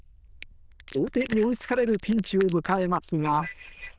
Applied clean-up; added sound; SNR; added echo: neural diffusion model UNIVERSE++.